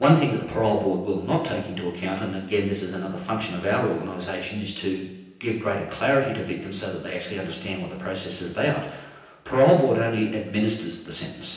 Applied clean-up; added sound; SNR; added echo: none; none; none; reverberation time 0.9 s.